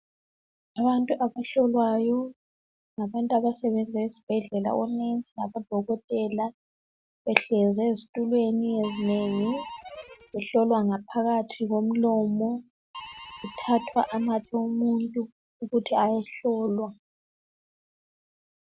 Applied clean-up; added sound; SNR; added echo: none; Harmonica; 15 dB; none.